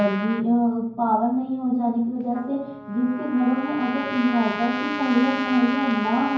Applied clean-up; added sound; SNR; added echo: none; Trumpet; 10 dB; reverberation time 0.9 s.